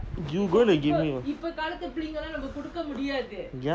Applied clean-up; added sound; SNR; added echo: none; none; none; none.